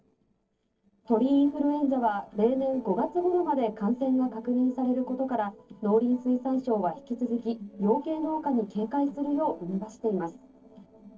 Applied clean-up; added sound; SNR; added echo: neural separator model SepFormer DNS4.